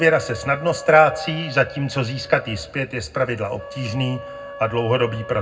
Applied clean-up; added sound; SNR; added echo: none; Wind instrument, woodwind instrument; 16 dB; reverberation time 0.3 s.